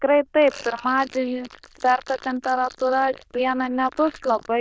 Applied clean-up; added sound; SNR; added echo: neural diffusion model UNIVERSE++.